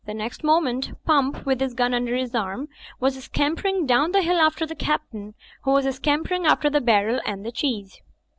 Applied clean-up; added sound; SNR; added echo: none; none; none; none.